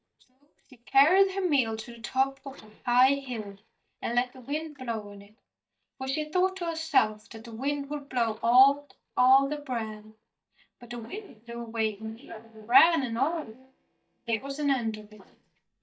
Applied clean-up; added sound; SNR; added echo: neural mask model DeepFilterNet 3.